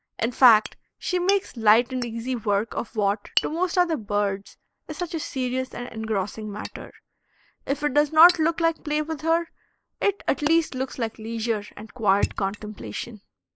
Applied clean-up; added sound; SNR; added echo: neural mask model Resemble Enhance denoiser.